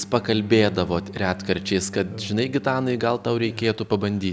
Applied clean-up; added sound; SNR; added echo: none; Bowed string instrument; 15 dB; none.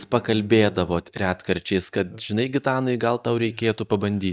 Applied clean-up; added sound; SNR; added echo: neural mask model DeepFilterNet 3.